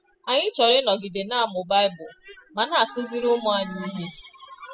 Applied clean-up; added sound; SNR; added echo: classical method spectral subtraction.